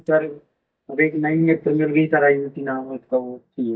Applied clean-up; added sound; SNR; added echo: neural mask model DeepFilterNet 3.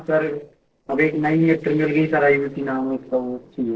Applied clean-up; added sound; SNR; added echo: neural separator model SepFormer DNS4.